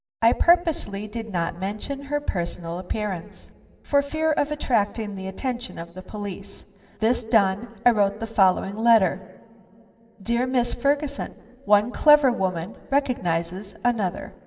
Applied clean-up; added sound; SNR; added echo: none; none; none; reverberation time 2.4 s.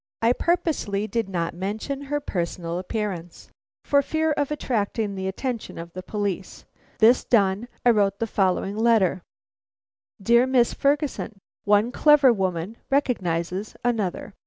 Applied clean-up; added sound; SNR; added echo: none; none; none; none.